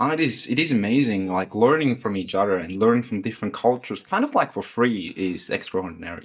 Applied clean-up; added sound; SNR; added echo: neural mask model DeepFilterNet 3.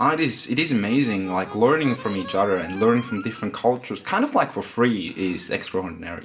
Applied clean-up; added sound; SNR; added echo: none; Harmonica; 16 dB; reverberation time 0.5 s.